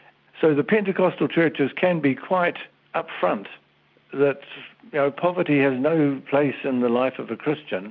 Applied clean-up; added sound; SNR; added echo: none; none; none; none.